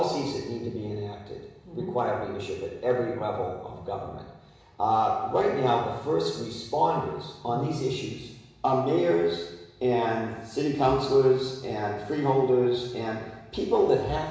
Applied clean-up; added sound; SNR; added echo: none; none; none; reverberation time 1.0 s.